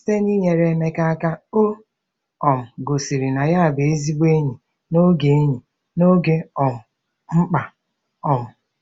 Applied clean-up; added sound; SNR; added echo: none; none; none; none.